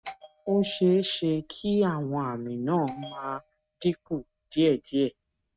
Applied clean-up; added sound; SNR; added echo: neural mask model RNNoise.